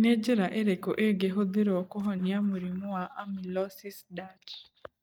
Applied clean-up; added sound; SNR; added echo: neural mask model DeepFilterNet 3.